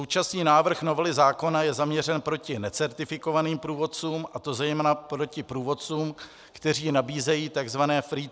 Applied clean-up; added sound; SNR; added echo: none; none; none; none.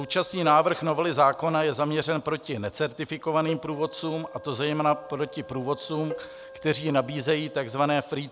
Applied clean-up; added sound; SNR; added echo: none; Wind instrument, woodwind instrument + Cowbell; 16 dB; none.